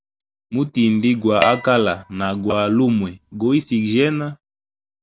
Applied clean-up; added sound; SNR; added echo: none; Dishes, pots, and pans; 13 dB; none.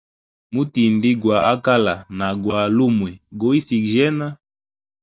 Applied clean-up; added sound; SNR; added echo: neural mask model DeepFilterNet 3.